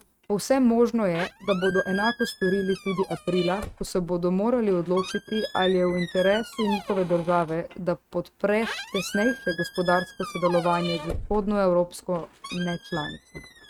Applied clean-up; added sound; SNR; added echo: neural mask model RNNoise.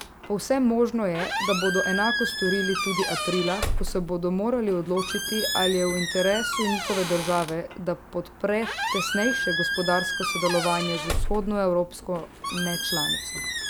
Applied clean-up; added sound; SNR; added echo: none; Squeak; 3 dB; none.